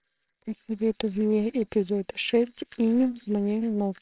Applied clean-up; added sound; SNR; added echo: neural separator model SepFormer WHAMR!.